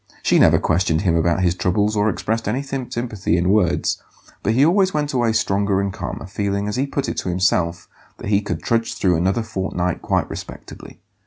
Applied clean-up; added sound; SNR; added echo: none; none; none; none.